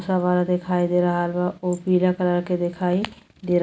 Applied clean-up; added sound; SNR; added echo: none; none; none; none.